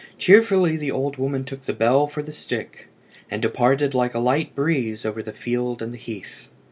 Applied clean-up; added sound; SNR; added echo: none; none; none; none.